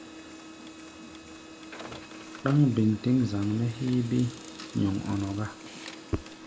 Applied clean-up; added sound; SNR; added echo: none; Printer; 14 dB; none.